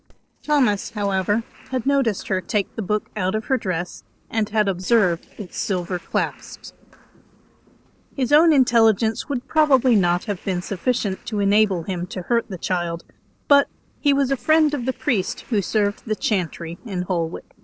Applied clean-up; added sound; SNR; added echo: neural separator model SepFormer DNS4.